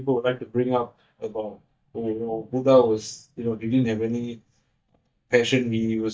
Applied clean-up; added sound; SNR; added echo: neural mask model DeepFilterNet 3.